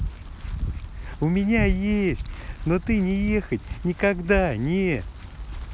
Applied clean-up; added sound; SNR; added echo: none; none; none; none.